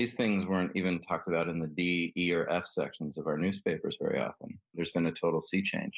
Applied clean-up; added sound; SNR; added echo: none; none; none; none.